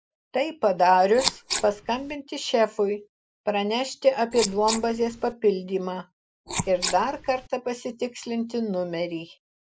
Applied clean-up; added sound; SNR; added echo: neural mask model Resemble Enhance denoiser.